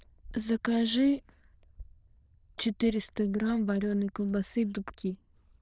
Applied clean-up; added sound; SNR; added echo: neural diffusion model UNIVERSE++.